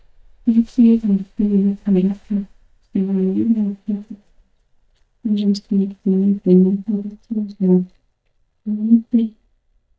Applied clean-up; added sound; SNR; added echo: neural mask model DeepFilterNet 3.